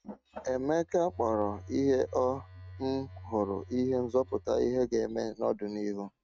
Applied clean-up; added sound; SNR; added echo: neural mask model RNNoise.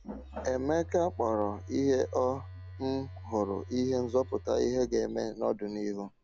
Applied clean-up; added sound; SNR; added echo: none; Telephone; 15 dB; none.